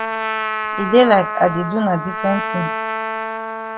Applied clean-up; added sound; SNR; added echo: none; Trumpet; 4 dB; none.